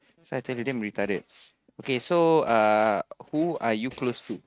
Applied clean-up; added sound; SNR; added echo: neural mask model RNNoise.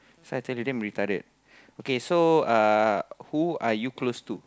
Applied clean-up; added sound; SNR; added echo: none; none; none; none.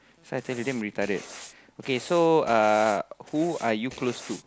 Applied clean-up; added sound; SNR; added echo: none; Writing; 19 dB; none.